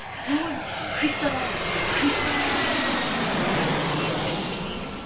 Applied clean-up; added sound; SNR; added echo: none; Aircraft; -5 dB; reverberation time 0.2 s.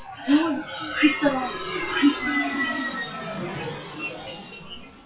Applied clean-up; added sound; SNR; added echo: classical method WPE with log-MMSE.